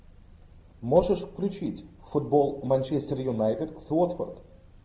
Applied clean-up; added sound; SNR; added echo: none; Slam / Car; 18 dB; none.